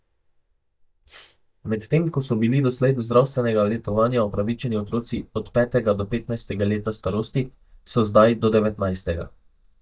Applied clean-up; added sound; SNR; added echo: neural mask model DeepFilterNet 3.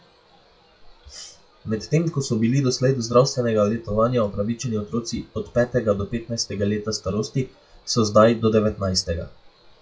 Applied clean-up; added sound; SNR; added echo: classical method WPE with log-MMSE.